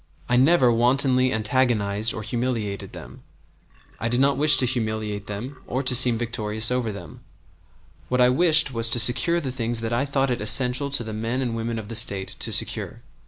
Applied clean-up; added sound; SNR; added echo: neural separator model SepFormer DNS4.